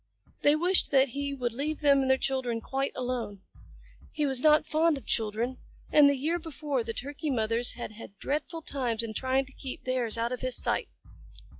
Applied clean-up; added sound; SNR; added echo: classical method log-MMSE.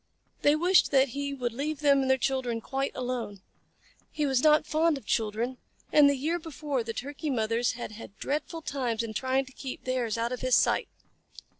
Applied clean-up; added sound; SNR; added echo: neural separator model SepFormer DNS4.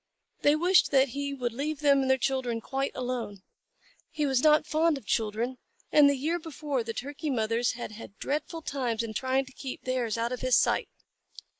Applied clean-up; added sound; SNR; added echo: neural mask model Resemble Enhance denoiser.